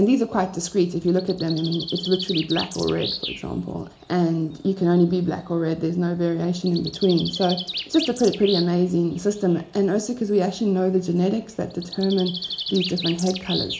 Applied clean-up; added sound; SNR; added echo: none; Bird; 12 dB; reverberation time 0.4 s.